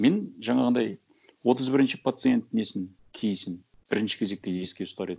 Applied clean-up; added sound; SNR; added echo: none; none; none; none.